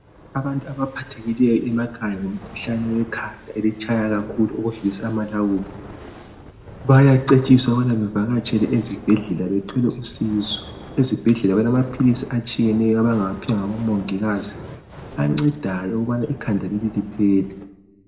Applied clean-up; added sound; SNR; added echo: none; Fire; 19 dB; reverberation time 0.8 s.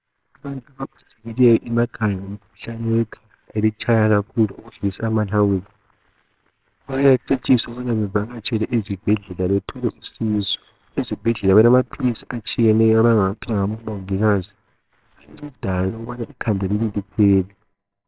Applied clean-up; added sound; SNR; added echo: neural separator model SepFormer WHAMR!.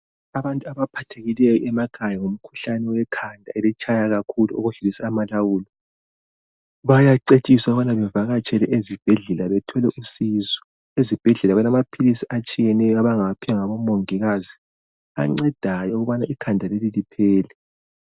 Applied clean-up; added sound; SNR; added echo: none; none; none; none.